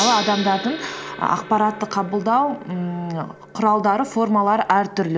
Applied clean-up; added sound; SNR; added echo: none; Gong; 12 dB; none.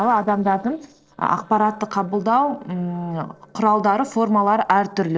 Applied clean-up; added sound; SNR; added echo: neural separator model SepFormer DNS4.